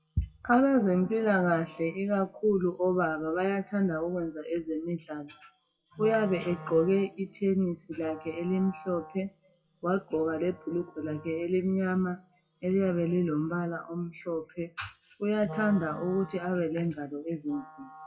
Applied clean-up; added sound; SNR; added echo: classical method WPE with log-MMSE.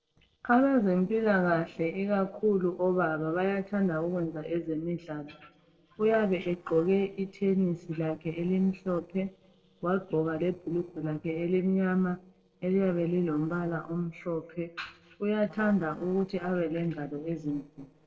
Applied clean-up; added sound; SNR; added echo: neural separator model SepFormer DNS4.